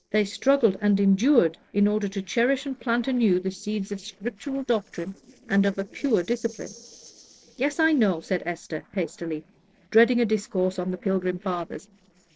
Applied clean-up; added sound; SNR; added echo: neural separator model SepFormer DNS4.